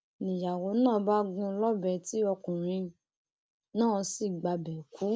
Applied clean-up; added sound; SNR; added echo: none; none; none; none.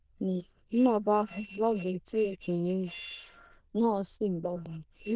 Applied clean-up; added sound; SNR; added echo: neural diffusion model UNIVERSE++.